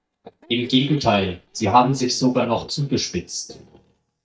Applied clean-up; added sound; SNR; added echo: neural mask model DeepFilterNet 3.